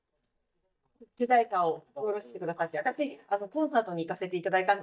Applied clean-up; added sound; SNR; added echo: neural mask model DeepFilterNet 3.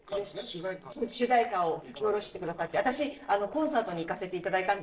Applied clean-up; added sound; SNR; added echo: neural separator model SepFormer DNS4.